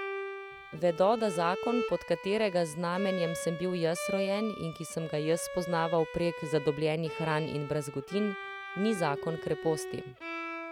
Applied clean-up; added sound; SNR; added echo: none; Bowed string instrument; 8 dB; none.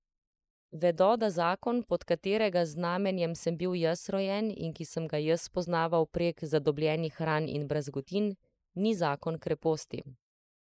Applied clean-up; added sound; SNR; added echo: neural mask model Resemble Enhance denoiser.